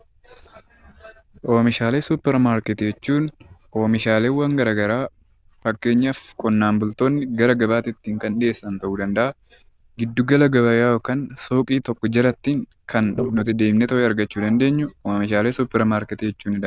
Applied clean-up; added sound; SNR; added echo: neural diffusion model UNIVERSE++.